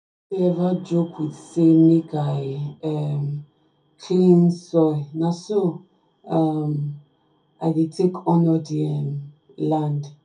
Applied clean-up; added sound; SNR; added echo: none; none; none; reverberation time 0.3 s.